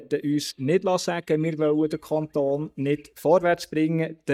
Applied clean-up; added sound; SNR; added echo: neural mask model DeepFilterNet 3.